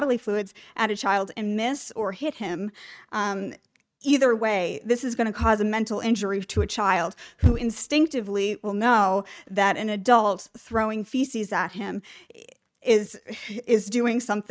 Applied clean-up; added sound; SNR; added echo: neural mask model RNNoise.